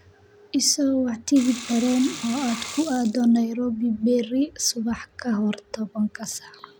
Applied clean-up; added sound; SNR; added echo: none; Sink (filling or washing) / Water; 13 dB; none.